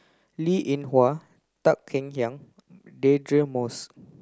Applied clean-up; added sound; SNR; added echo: none; none; none; none.